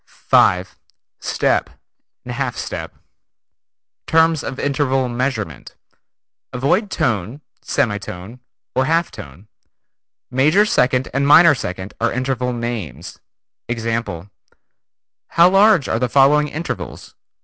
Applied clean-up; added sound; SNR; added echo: none; none; none; none.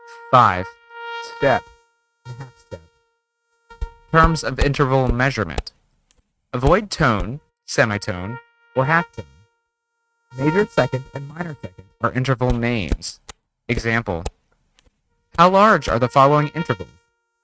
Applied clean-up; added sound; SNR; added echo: neural mask model RNNoise.